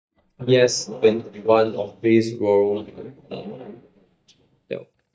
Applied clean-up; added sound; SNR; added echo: neural mask model DeepFilterNet 3.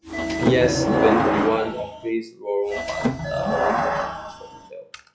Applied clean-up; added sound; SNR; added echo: classical method log-MMSE.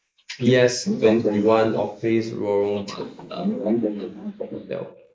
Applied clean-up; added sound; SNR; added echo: neural mask model Resemble Enhance denoiser.